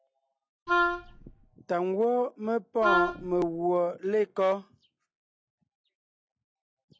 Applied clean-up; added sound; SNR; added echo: classical method log-MMSE.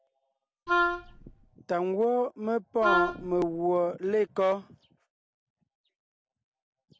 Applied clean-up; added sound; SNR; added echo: none; Wind instrument, woodwind instrument; -1 dB; none.